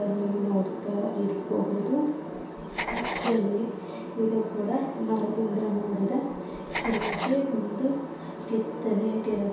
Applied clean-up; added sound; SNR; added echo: none; Writing; 10 dB; reverberation time 0.7 s.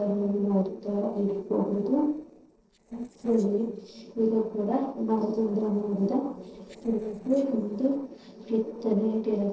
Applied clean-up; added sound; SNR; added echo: neural separator model SepFormer DNS4.